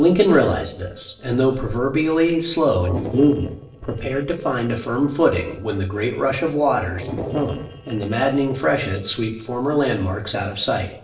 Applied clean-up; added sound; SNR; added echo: neural separator model SepFormer DNS4.